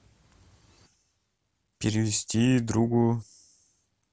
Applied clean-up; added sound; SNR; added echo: none; none; none; none.